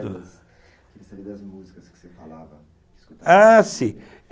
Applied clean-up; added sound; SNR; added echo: none; none; none; none.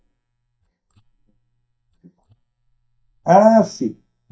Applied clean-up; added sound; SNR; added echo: neural mask model DeepFilterNet 3.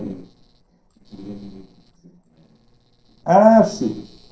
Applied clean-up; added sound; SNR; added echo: neural separator model SepFormer DNS4.